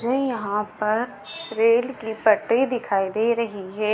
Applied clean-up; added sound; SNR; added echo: none; none; none; none.